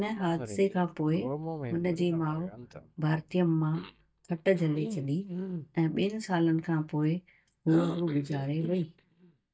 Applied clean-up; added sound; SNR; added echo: neural mask model DeepFilterNet 3.